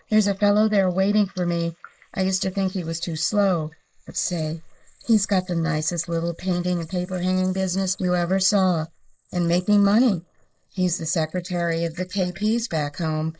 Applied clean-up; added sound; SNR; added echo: neural mask model Resemble Enhance denoiser.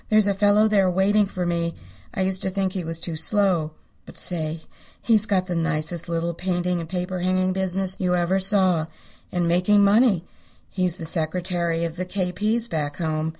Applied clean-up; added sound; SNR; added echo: none; none; none; none.